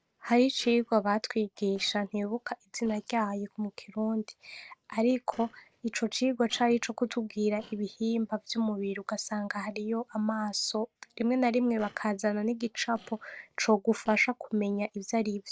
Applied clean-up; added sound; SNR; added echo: neural separator model SepFormer DNS4.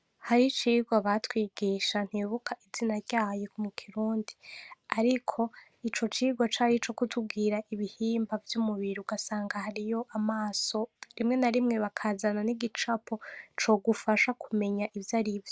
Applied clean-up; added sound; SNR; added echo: none; none; none; none.